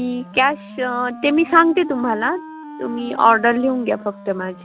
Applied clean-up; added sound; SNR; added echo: none; Wind instrument, woodwind instrument; 16 dB; none.